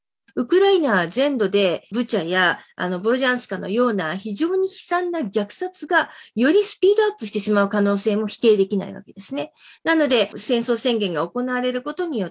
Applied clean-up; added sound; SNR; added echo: none; none; none; none.